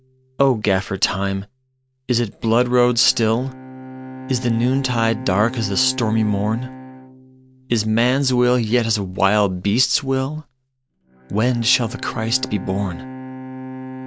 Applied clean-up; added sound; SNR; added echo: none; Bowed string instrument; 15 dB; none.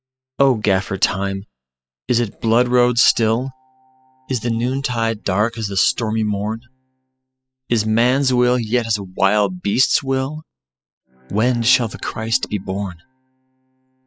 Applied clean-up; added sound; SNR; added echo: classical method spectral subtraction.